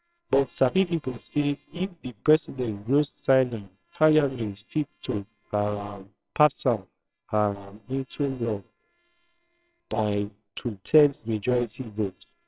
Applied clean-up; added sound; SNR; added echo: neural separator model SepFormer WHAMR!.